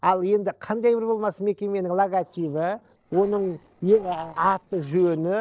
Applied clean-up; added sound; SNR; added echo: neural separator model SepFormer DNS4.